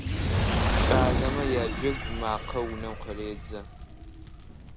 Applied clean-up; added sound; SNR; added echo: none; Fire; -4 dB; none.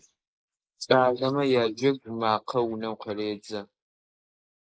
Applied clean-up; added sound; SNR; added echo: neural mask model Resemble Enhance denoiser.